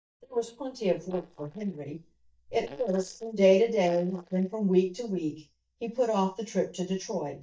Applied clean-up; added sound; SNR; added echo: neural mask model DeepFilterNet 3.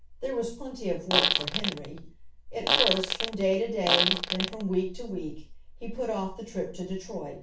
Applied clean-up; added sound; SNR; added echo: none; Fart; -3 dB; reverberation time 0.3 s.